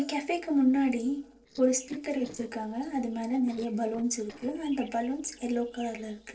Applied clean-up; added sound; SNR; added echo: neural separator model SepFormer DNS4.